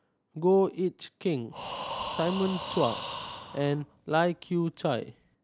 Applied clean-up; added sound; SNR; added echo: none; Breathing; 10 dB; none.